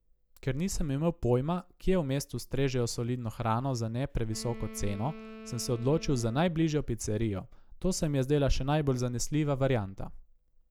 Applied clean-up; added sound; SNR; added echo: none; Wind instrument, woodwind instrument; 17 dB; none.